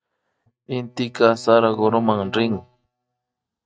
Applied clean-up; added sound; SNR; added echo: neural mask model DeepFilterNet 3.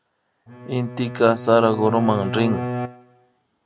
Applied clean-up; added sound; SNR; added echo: none; Bowed string instrument; 9 dB; none.